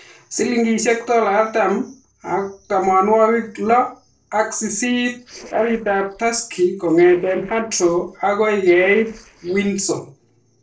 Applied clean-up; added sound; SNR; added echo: neural separator model SepFormer DNS4.